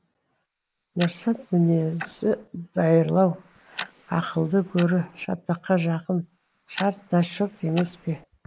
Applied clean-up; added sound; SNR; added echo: neural mask model Resemble Enhance denoiser.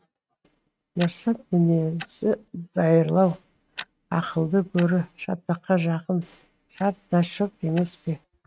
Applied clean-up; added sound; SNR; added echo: neural mask model RNNoise.